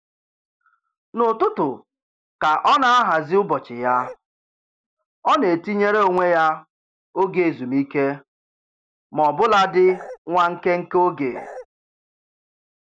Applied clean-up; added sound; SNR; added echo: neural mask model Resemble Enhance denoiser.